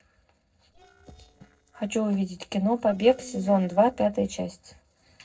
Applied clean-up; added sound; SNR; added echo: neural separator model SepFormer DNS4.